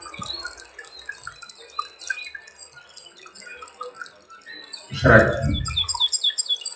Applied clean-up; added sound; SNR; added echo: classical method WPE with log-MMSE.